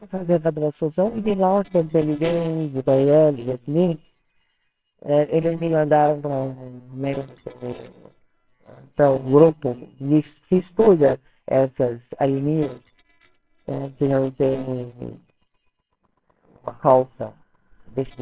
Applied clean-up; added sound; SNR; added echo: neural separator model SepFormer WHAMR!.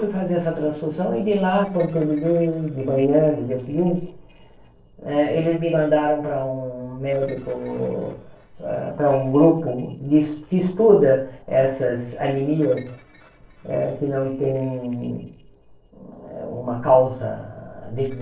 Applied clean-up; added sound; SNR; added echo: neural separator model SepFormer DNS4.